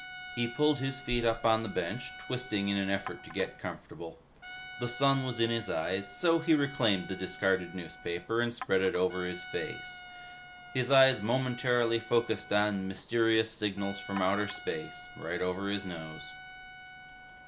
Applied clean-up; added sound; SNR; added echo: none; Chink, clink + Trumpet; 13 dB; none.